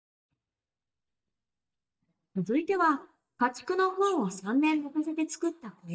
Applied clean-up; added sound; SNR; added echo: neural mask model DeepFilterNet 3.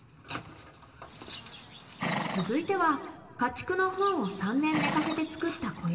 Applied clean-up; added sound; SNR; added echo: none; Livestock, farm animals, working animals; 6 dB; reverberation time 3.0 s.